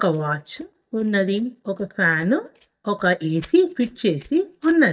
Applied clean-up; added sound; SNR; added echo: neural mask model DeepFilterNet 3.